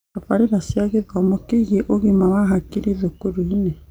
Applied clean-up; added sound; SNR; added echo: none; none; none; none.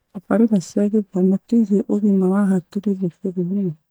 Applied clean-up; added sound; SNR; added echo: neural mask model DeepFilterNet 3.